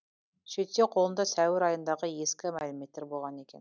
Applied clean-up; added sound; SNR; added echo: none; none; none; none.